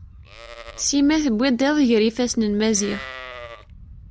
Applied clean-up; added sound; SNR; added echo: none; Livestock, farm animals, working animals; 18 dB; none.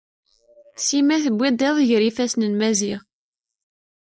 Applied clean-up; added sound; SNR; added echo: neural mask model Resemble Enhance denoiser.